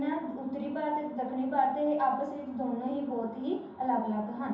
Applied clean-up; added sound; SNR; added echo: none; none; none; reverberation time 2.8 s.